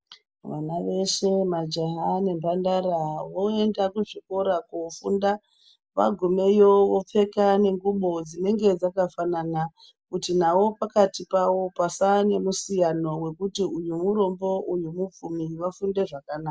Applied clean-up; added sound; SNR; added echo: none; none; none; none.